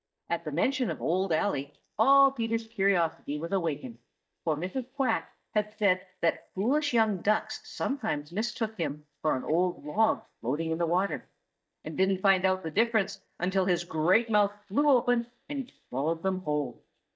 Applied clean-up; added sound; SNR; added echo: neural mask model DeepFilterNet 3.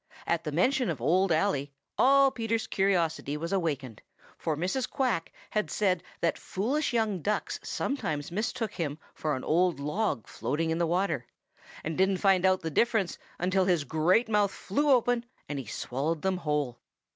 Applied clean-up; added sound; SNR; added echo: none; none; none; none.